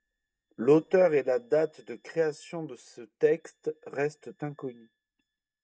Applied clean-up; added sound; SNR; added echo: neural mask model DeepFilterNet 3.